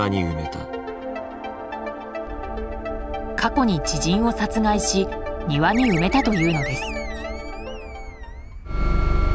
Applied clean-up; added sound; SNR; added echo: none; Animal; 11 dB; none.